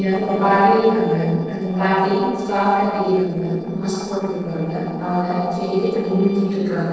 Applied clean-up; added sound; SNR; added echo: neural separator model SepFormer DNS4.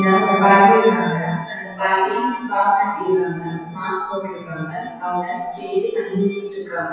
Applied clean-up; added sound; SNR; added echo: classical method WPE with log-MMSE.